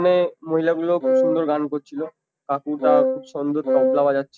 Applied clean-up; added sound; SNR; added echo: none; Wind instrument, woodwind instrument; -1 dB; none.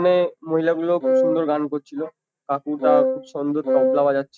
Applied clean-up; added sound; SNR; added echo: neural mask model RNNoise.